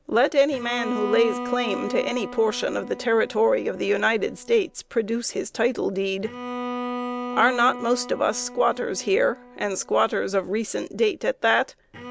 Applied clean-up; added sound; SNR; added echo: none; Bowed string instrument; 11 dB; none.